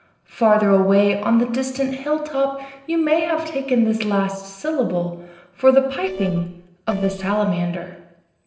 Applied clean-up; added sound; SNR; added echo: neural separator model SepFormer DNS4.